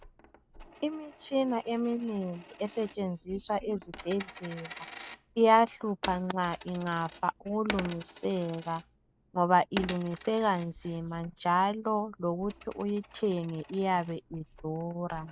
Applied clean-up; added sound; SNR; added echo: none; Coin (dropping); 15 dB; none.